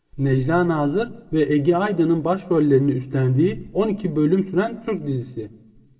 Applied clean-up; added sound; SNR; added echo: none; none; none; reverberation time 0.6 s.